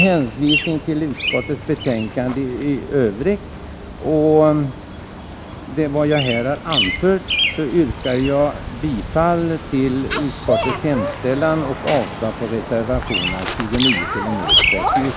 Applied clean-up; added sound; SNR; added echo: none; Bird vocalization, bird call, bird song; 4 dB; none.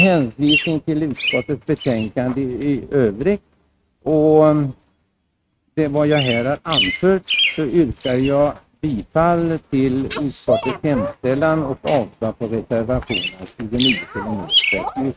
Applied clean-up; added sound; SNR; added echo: neural mask model RNNoise.